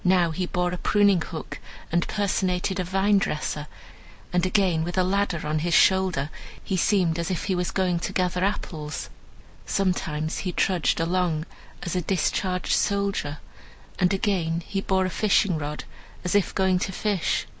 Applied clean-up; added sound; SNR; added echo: none; none; none; none.